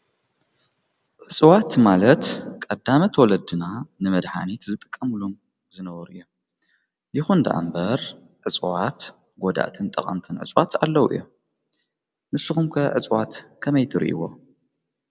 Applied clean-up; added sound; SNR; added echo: none; none; none; none.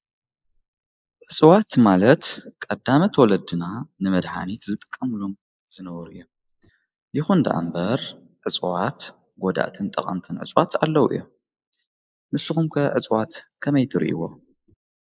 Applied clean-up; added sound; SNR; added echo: neural mask model Resemble Enhance denoiser.